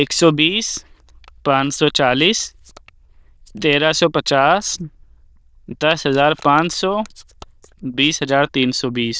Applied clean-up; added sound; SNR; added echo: neural diffusion model UNIVERSE++.